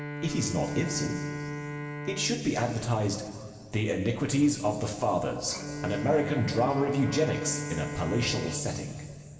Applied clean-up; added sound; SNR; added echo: none; Bowed string instrument; 8 dB; reverberation time 2.3 s.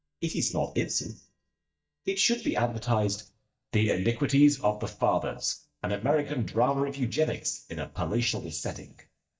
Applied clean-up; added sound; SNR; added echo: neural mask model DeepFilterNet 3.